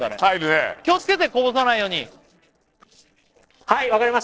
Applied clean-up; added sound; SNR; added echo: neural separator model SepFormer DNS4.